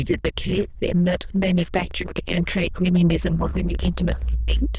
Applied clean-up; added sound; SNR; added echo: neural diffusion model UNIVERSE++.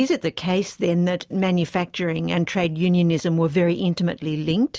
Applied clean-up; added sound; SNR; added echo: none; none; none; none.